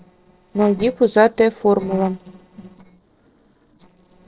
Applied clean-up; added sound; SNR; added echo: neural separator model SepFormer DNS4.